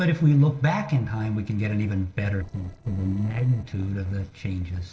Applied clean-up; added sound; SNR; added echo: neural separator model SepFormer DNS4.